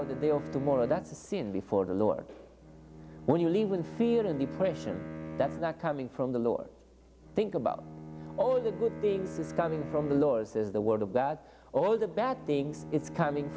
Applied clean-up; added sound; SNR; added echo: none; Bowed string instrument; 13 dB; none.